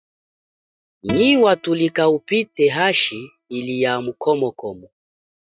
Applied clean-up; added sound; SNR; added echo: neural mask model RNNoise.